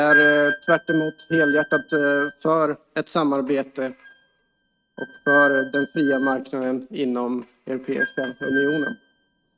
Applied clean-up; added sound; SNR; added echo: neural mask model RNNoise.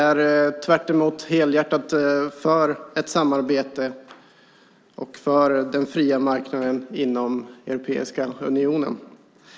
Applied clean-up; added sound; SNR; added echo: none; none; none; none.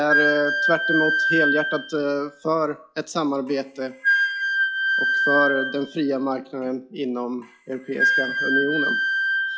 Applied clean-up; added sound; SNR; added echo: classical method log-MMSE.